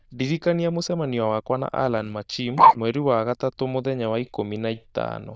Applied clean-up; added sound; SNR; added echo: neural diffusion model UNIVERSE++.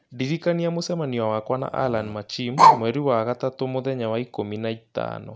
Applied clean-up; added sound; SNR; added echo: none; Bark; -4 dB; none.